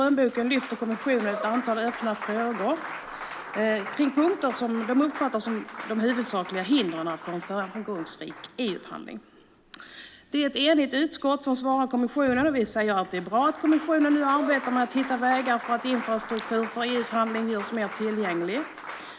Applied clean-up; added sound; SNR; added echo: none; Applause; 13 dB; none.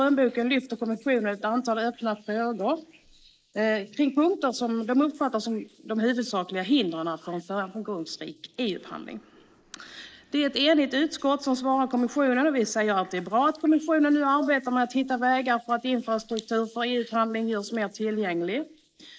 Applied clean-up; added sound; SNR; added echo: neural mask model Resemble Enhance denoiser.